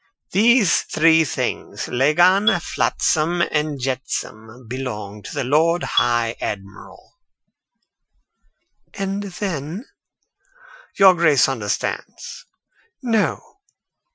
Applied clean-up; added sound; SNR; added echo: classical method Wiener filter.